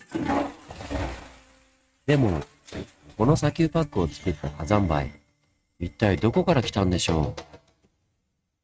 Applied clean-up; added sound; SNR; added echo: neural mask model RNNoise.